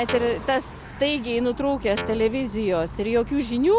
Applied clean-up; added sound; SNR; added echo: none; Guitar; 13 dB; none.